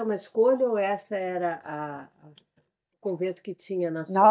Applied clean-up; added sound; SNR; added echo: neural mask model DeepFilterNet 3.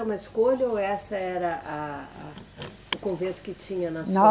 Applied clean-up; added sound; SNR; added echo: none; Car; 16 dB; none.